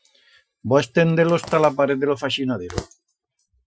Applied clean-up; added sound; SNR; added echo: classical method Wiener filter.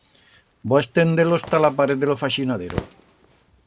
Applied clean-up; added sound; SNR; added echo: none; Zipper (clothing); 17 dB; none.